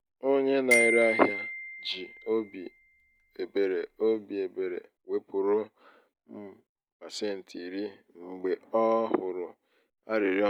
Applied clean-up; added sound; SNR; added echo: none; Glockenspiel; 3 dB; none.